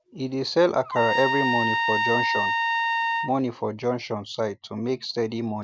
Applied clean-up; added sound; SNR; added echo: none; Trumpet; -1 dB; none.